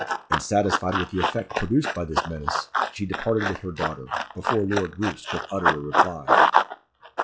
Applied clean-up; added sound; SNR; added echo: classical method log-MMSE.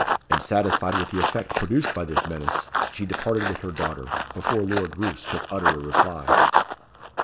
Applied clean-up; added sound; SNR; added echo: none; Run; -3 dB; none.